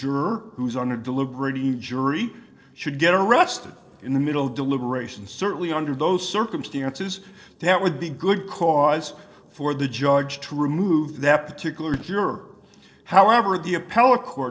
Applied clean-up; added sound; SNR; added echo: neural separator model SepFormer DNS4.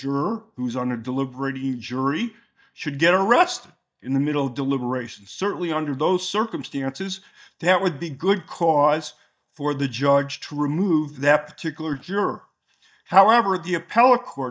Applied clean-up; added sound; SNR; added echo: neural mask model DeepFilterNet 3.